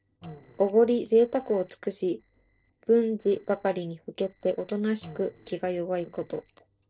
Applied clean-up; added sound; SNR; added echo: neural separator model SepFormer DNS4.